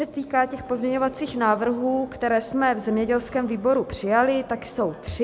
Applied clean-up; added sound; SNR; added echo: none; none; none; none.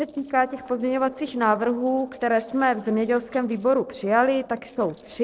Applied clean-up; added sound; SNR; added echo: neural separator model SepFormer DNS4.